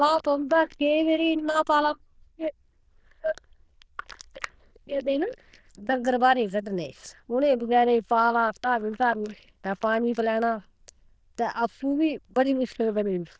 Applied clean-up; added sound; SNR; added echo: neural diffusion model UNIVERSE++.